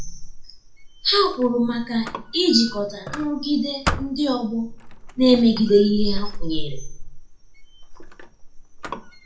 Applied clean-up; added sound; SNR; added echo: none; Squeak; 6 dB; reverberation time 0.4 s.